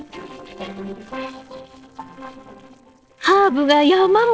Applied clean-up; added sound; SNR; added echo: neural separator model SepFormer DNS4.